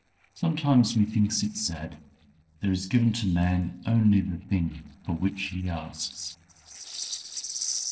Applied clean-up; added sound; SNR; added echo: neural separator model SepFormer DNS4.